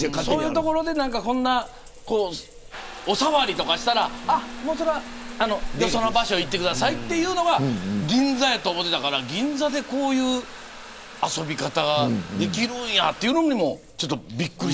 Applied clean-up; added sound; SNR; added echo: none; Trickle, dribble / Bathtub (filling or washing) / Water tap, faucet; 13 dB; none.